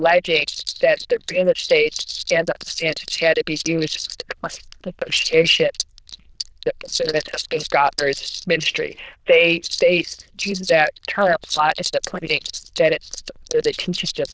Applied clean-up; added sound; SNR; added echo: neural diffusion model UNIVERSE++.